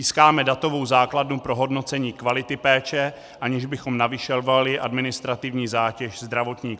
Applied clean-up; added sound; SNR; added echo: none; none; none; none.